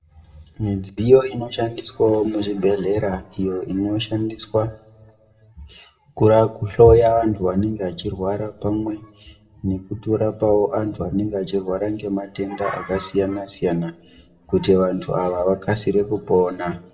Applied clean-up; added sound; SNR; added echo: none; none; none; reverberation time 0.4 s.